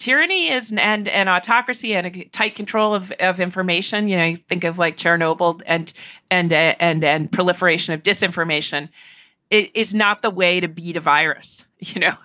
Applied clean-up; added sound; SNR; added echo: none; none; none; none.